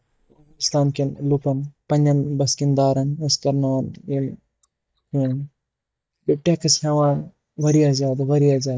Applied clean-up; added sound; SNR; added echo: neural mask model DeepFilterNet 3.